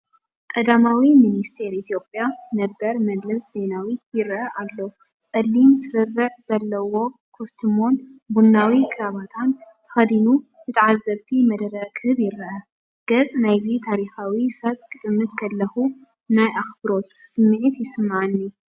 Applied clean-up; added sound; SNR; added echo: none; none; none; none.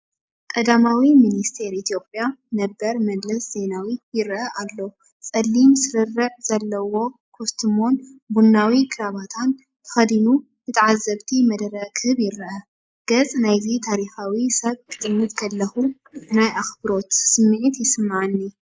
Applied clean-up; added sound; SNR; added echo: neural mask model Resemble Enhance denoiser.